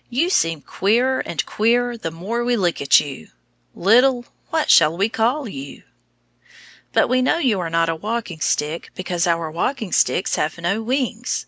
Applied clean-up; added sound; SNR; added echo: none; none; none; none.